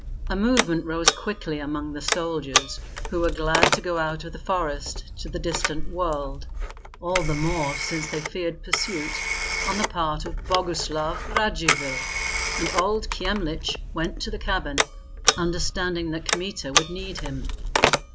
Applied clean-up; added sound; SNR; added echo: none; Telephone; 0 dB; none.